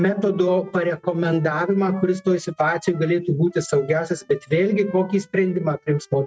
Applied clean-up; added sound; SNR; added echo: neural mask model RNNoise.